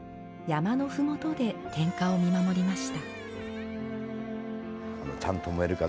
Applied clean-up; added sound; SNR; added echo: none; Squeak; 19 dB; none.